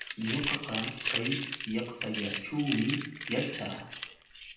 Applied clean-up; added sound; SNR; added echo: none; Crumpling, crinkling; -4 dB; reverberation time 0.8 s.